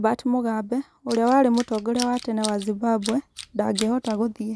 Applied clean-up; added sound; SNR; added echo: none; Tools; 14 dB; none.